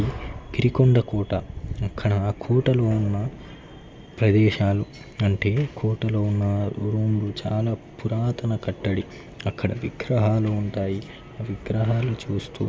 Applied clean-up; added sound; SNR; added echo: none; none; none; none.